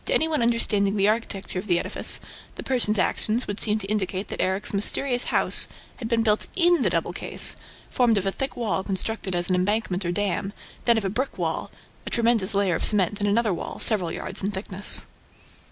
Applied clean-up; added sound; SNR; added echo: none; none; none; none.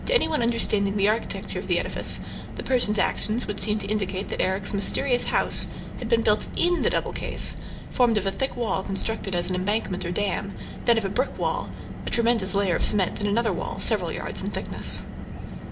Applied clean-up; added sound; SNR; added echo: none; Car; 9 dB; reverberation time 0.4 s.